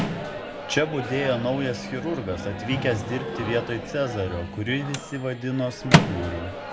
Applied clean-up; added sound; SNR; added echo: none; Microwave oven; 1 dB; none.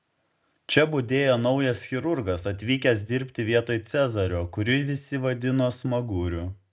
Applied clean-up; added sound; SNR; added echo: none; none; none; none.